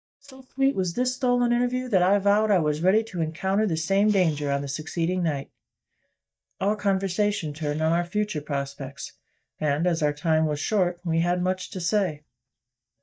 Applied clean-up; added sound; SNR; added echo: neural mask model DeepFilterNet 3.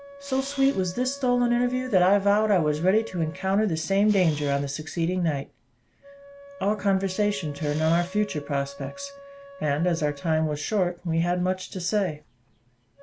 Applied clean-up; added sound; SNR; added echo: none; Camera + Wind instrument, woodwind instrument; 19 dB; none.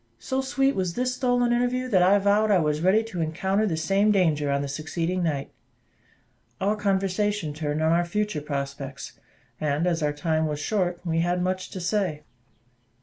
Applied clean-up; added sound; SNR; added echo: none; none; none; none.